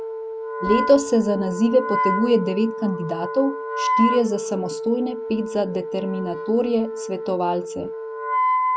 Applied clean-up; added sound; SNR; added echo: none; Wind instrument, woodwind instrument; 3 dB; none.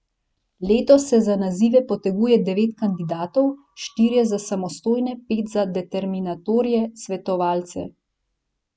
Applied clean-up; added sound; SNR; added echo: none; none; none; none.